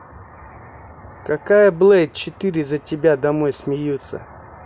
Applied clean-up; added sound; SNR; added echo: none; none; none; none.